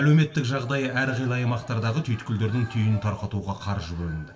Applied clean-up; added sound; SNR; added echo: none; none; none; reverberation time 0.6 s.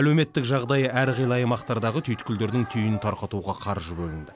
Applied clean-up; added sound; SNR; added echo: none; none; none; none.